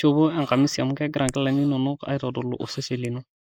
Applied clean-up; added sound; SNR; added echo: neural mask model Resemble Enhance denoiser.